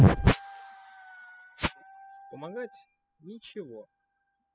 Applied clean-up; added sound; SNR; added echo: classical method spectral subtraction.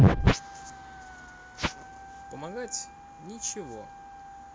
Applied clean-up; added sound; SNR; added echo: none; Wind instrument, woodwind instrument; 17 dB; none.